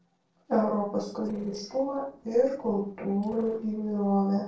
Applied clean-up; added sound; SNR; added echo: neural separator model SepFormer DNS4.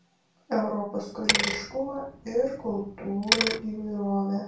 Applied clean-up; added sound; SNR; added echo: none; Bicycle; 1 dB; reverberation time 0.3 s.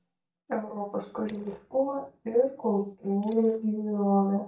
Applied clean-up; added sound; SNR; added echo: neural mask model DeepFilterNet 3.